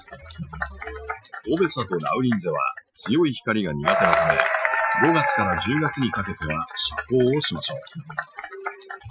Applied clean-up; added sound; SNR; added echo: classical method Wiener filter.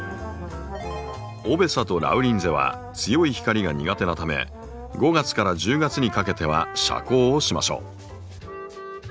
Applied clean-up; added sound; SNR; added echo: none; none; none; none.